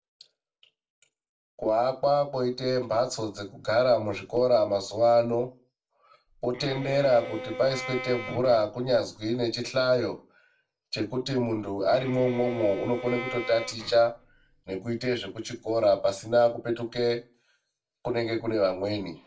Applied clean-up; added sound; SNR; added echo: none; Bowed string instrument; 12 dB; reverberation time 0.2 s.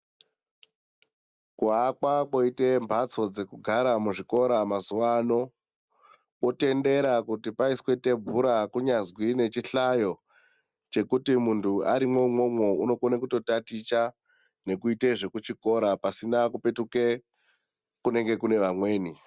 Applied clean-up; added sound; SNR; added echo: none; none; none; none.